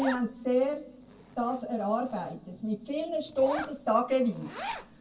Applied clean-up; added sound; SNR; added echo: none; Zipper (clothing); 13 dB; reverberation time 0.2 s.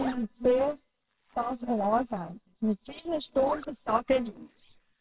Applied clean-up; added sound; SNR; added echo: neural separator model SepFormer WHAMR!.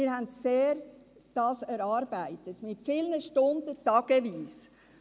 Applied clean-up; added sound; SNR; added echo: none; none; none; none.